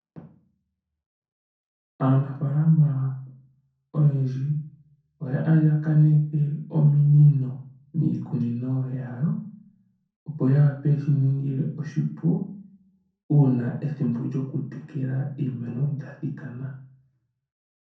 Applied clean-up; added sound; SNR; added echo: none; none; none; reverberation time 0.6 s.